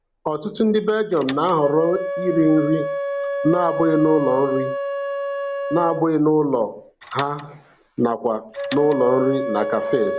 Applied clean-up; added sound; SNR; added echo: none; Wind instrument, woodwind instrument + Tools; 6 dB; none.